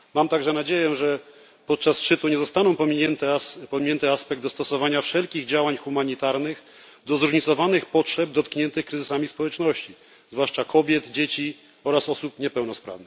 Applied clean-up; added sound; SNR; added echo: none; none; none; none.